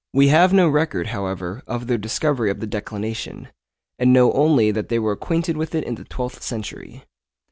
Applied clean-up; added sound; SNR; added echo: none; none; none; none.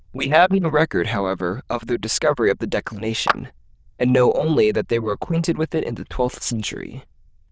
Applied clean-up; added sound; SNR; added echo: neural diffusion model UNIVERSE++.